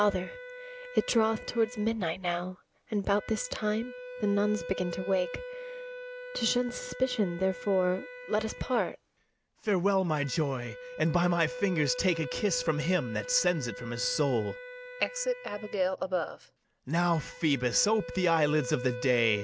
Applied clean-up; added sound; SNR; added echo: none; Wind instrument, woodwind instrument; 12 dB; none.